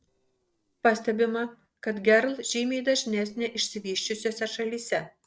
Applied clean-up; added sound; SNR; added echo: neural separator model SepFormer DNS4.